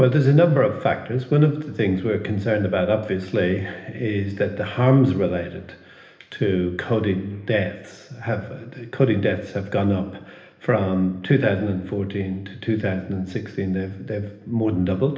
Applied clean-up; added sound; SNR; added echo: none; none; none; reverberation time 1.1 s.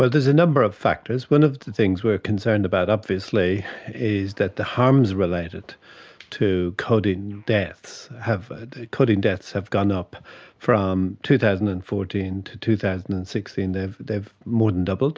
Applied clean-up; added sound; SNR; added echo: none; none; none; none.